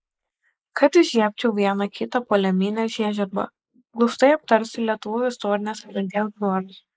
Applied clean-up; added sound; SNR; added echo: neural mask model Resemble Enhance denoiser.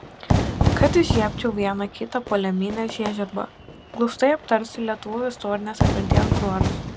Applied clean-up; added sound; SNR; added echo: none; Fire / Fireworks; 1 dB; none.